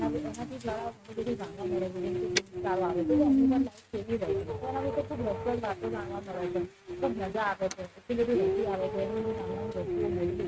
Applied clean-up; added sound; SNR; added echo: neural mask model RNNoise.